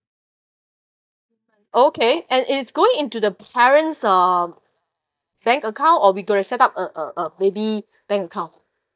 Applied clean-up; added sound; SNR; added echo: neural mask model DeepFilterNet 3.